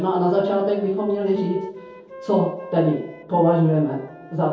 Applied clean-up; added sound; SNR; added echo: none; Wind instrument, woodwind instrument; 18 dB; reverberation time 0.6 s.